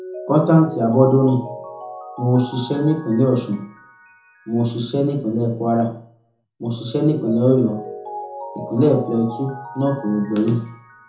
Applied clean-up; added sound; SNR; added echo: none; Mallet percussion; 15 dB; reverberation time 0.5 s.